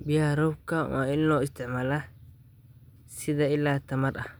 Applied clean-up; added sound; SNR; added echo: none; none; none; none.